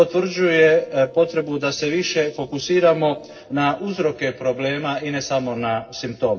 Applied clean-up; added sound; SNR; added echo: neural separator model SepFormer DNS4.